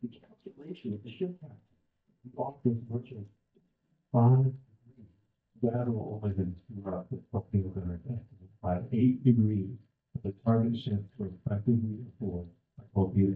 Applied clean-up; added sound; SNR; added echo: neural mask model DeepFilterNet 3.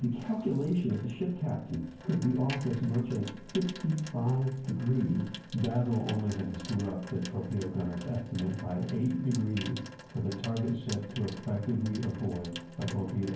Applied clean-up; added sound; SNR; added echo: none; Sink (filling or washing) / Water tap, faucet; 17 dB; reverberation time 0.9 s.